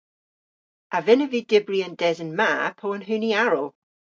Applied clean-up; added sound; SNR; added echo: none; none; none; none.